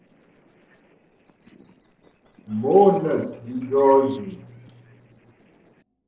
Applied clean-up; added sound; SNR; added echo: neural separator model SepFormer DNS4.